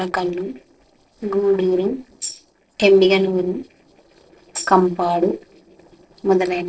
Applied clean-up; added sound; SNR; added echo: neural separator model SepFormer DNS4.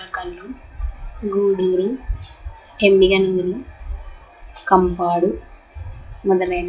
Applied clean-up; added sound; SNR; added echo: classical method WPE with log-MMSE.